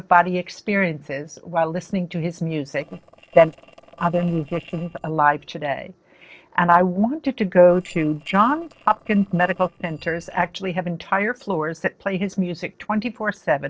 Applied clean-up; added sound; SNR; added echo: neural separator model SepFormer DNS4.